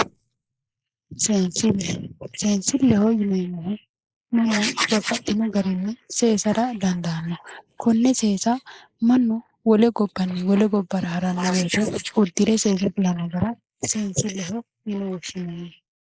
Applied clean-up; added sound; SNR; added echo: neural mask model Resemble Enhance denoiser.